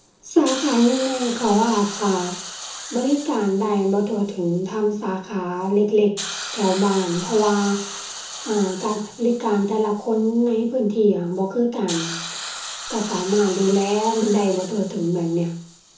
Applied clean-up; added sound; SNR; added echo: none; Hiss; 13 dB; reverberation time 0.7 s.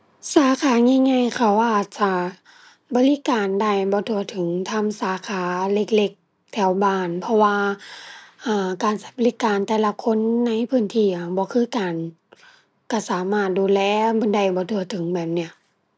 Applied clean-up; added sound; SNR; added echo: none; none; none; none.